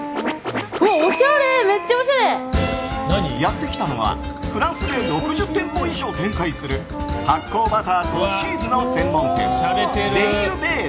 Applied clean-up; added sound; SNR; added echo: none; Wind instrument, woodwind instrument; 10 dB; none.